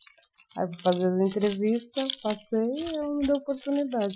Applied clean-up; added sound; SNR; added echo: classical method Wiener filter.